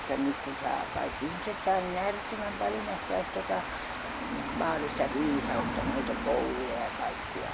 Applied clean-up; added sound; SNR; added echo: none; Water; 3 dB; none.